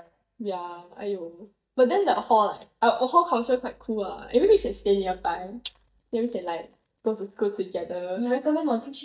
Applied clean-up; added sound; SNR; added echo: neural mask model DeepFilterNet 3.